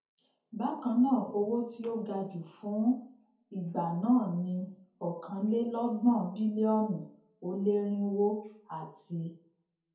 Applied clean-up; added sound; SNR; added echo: none; none; none; reverberation time 0.5 s.